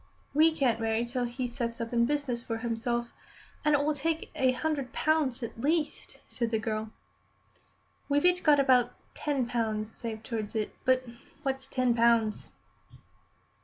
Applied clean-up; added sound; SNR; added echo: none; none; none; none.